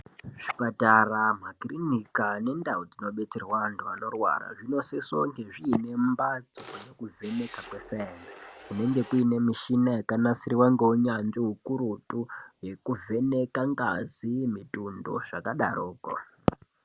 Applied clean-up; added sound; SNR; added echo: none; Camera; 17 dB; none.